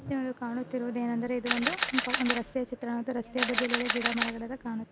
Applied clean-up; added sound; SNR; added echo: none; Camera; 0 dB; none.